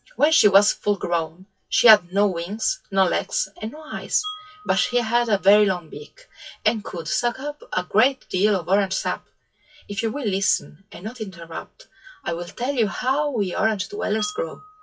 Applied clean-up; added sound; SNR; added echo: classical method WPE with log-MMSE.